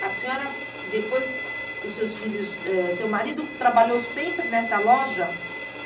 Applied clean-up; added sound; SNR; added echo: none; Bowed string instrument; 7 dB; none.